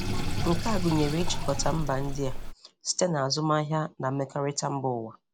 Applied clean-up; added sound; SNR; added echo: none; Sink (filling or washing); 3 dB; none.